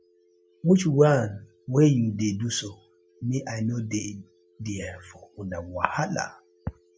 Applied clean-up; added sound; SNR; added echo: classical method log-MMSE.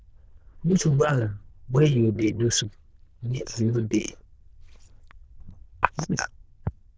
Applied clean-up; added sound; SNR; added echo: neural diffusion model UNIVERSE++.